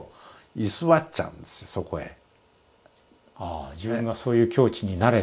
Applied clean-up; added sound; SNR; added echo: none; none; none; none.